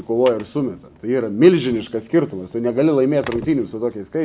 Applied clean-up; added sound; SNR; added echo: none; none; none; none.